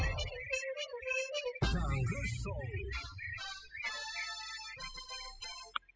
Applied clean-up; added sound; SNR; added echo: classical method spectral subtraction.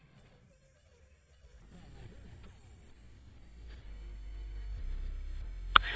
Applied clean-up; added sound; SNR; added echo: neural mask model DeepFilterNet 3.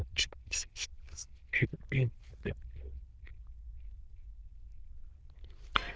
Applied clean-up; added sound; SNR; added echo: neural diffusion model UNIVERSE++.